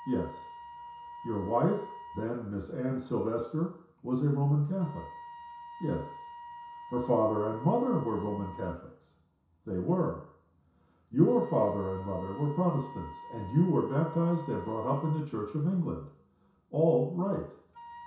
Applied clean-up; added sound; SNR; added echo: none; Wind instrument, woodwind instrument; 17 dB; reverberation time 0.6 s.